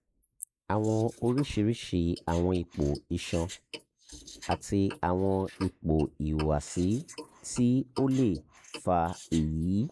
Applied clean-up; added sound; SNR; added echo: neural mask model Resemble Enhance denoiser.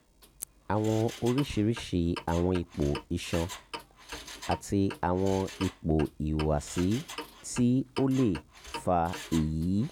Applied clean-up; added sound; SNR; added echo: none; Mechanisms + Clock; 15 dB; none.